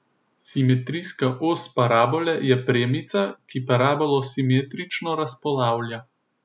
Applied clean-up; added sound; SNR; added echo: none; none; none; none.